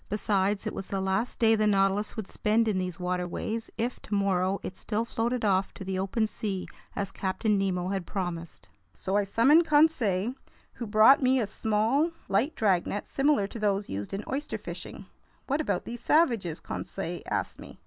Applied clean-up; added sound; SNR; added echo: none; none; none; none.